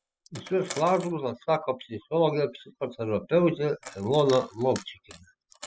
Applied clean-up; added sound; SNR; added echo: classical method spectral subtraction.